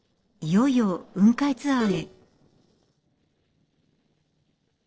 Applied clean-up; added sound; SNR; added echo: neural separator model SepFormer DNS4.